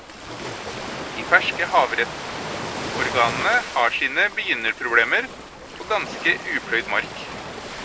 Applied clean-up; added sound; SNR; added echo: none; Ocean; 9 dB; none.